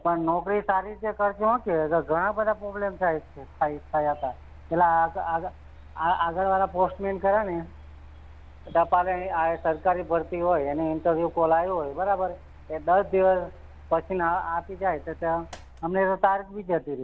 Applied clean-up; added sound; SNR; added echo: none; Mechanical fan; 20 dB; none.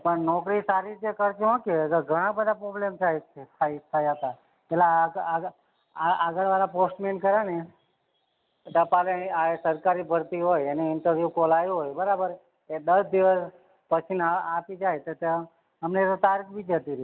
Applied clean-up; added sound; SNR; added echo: none; none; none; none.